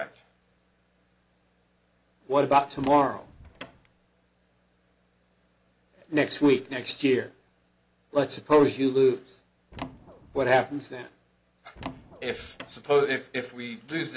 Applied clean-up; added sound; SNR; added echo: none; Door; 16 dB; none.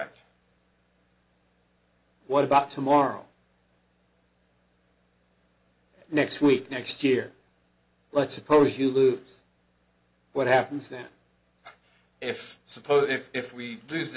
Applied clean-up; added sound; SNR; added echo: none; none; none; none.